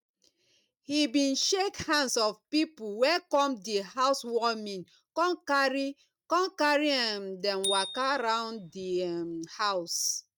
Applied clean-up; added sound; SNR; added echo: neural mask model RNNoise.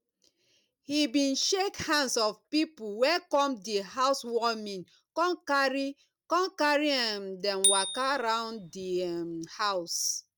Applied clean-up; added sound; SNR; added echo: none; Bicycle bell; 4 dB; none.